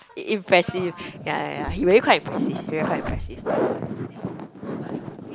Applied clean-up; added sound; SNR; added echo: none; Slam / Car; 16 dB; none.